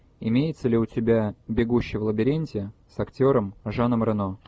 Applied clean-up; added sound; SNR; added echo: none; none; none; none.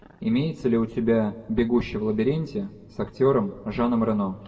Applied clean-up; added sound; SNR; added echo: none; none; none; reverberation time 1.3 s.